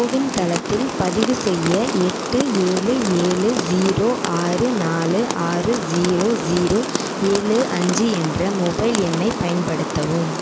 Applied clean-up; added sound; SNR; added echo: none; Rain; 4 dB; none.